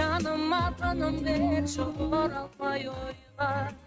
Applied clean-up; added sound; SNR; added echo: neural mask model RNNoise.